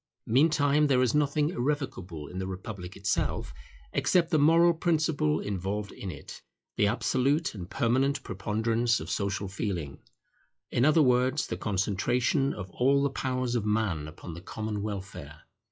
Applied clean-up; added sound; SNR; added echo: classical method log-MMSE.